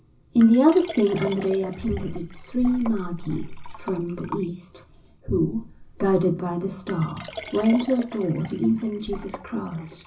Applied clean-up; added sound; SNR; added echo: none; Liquid; 17 dB; reverberation time 0.4 s.